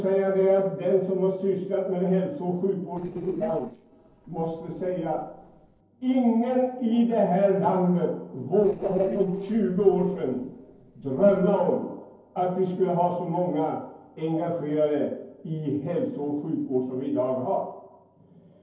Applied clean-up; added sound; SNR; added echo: neural separator model SepFormer DNS4.